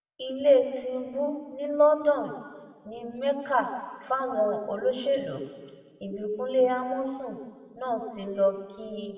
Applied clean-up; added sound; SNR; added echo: none; none; none; reverberation time 1.6 s.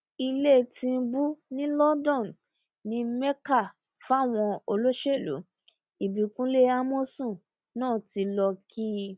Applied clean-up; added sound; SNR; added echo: none; none; none; none.